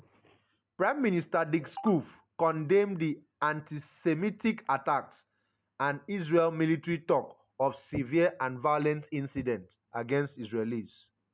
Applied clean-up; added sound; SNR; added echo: none; none; none; none.